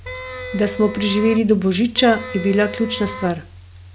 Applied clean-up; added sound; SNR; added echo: none; Wind instrument, woodwind instrument; 13 dB; none.